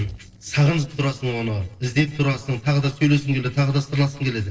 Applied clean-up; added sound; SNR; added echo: neural separator model SepFormer DNS4.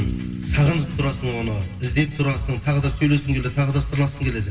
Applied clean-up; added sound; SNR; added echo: none; Bass guitar; 14 dB; reverberation time 1.3 s.